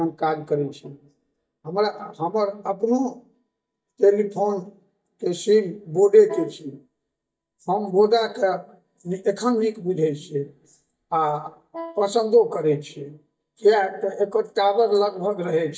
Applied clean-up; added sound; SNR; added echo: neural mask model DeepFilterNet 3.